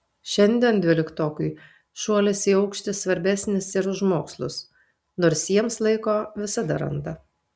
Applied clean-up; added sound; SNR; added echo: none; none; none; none.